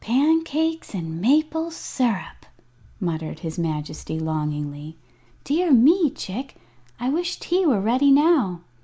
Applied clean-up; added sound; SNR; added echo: none; none; none; none.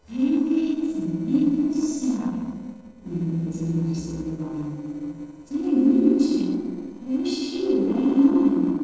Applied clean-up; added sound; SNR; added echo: neural separator model SepFormer DNS4.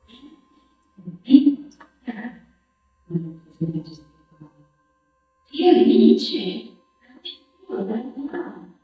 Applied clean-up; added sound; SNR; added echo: neural mask model DeepFilterNet 3.